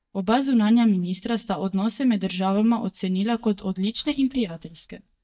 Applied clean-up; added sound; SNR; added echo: neural mask model DeepFilterNet 3.